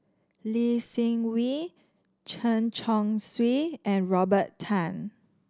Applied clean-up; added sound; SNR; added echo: none; none; none; none.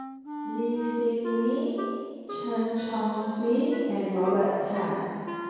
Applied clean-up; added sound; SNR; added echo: none; Wind instrument, woodwind instrument; 9 dB; reverberation time 2.2 s.